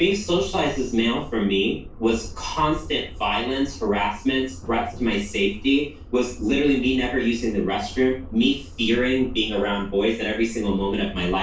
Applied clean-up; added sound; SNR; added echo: none; Subway, metro, underground; 14 dB; reverberation time 0.3 s.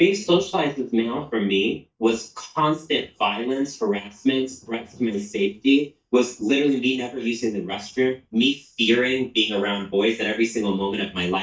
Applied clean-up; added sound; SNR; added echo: neural mask model DeepFilterNet 3.